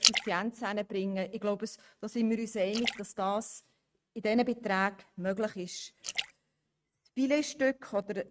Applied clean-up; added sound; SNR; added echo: neural mask model RNNoise.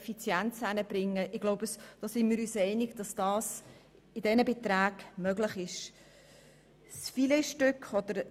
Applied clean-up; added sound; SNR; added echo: none; none; none; none.